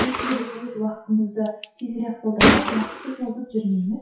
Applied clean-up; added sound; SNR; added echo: classical method WPE with log-MMSE.